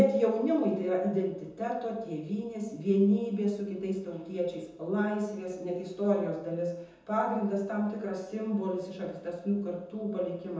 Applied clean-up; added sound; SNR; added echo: none; none; none; reverberation time 0.5 s.